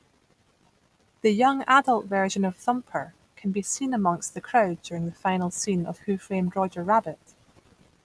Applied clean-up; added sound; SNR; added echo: none; none; none; none.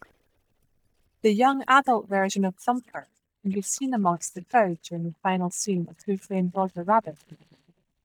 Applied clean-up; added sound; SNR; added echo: neural mask model DeepFilterNet 3.